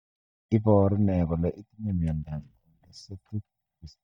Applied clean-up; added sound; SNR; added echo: neural mask model DeepFilterNet 3.